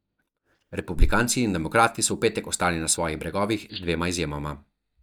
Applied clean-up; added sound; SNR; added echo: neural mask model DeepFilterNet 3.